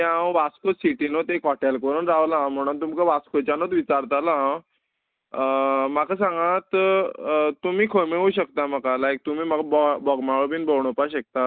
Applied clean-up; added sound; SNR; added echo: none; none; none; none.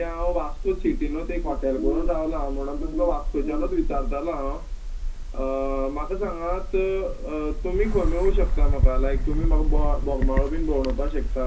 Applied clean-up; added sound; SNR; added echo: none; Bird; -3 dB; reverberation time 0.4 s.